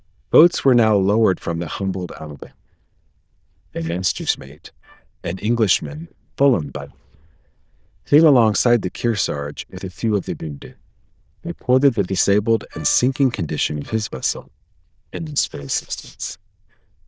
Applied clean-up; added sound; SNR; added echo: neural diffusion model UNIVERSE++.